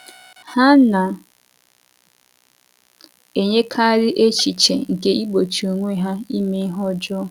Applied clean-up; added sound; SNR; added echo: none; none; none; none.